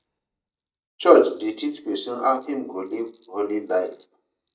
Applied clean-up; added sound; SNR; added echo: neural mask model DeepFilterNet 3.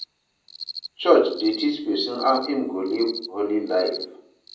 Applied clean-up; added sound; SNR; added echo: none; Cricket; 14 dB; reverberation time 0.6 s.